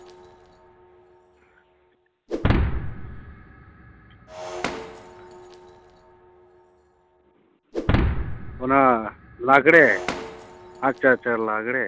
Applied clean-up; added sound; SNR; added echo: none; Shatter; 5 dB; none.